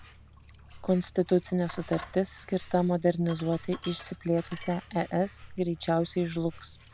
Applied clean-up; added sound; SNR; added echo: none; Insect + Sink (filling or washing); 17 dB; none.